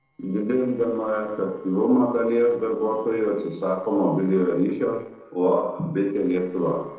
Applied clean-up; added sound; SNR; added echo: neural separator model SepFormer DNS4.